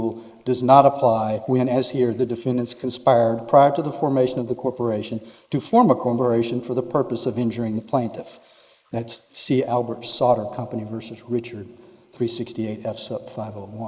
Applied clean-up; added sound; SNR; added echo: neural mask model Resemble Enhance denoiser.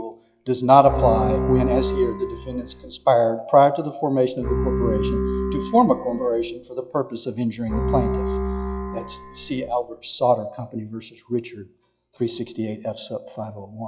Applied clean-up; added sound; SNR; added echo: classical method log-MMSE.